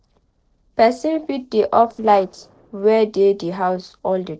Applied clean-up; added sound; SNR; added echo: neural separator model SepFormer DNS4.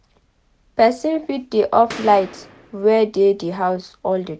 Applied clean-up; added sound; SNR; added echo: none; Boom; 16 dB; none.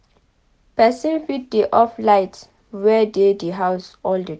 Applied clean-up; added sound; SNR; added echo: none; none; none; none.